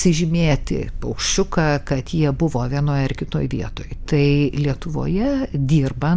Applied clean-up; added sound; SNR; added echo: none; none; none; none.